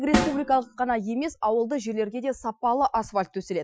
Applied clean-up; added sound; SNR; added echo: classical method Wiener filter.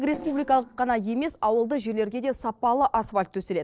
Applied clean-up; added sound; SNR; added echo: neural separator model SepFormer DNS4.